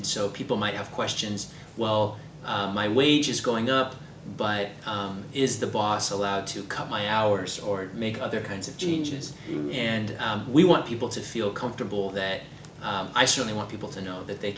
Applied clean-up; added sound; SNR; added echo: none; none; none; none.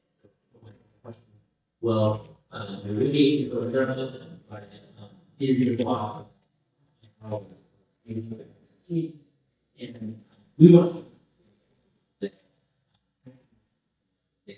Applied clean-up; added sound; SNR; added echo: neural mask model DeepFilterNet 3.